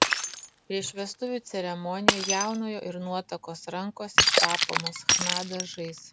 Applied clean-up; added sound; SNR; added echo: none; Shatter; -5 dB; none.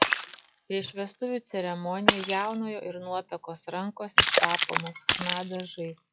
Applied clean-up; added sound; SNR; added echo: classical method log-MMSE.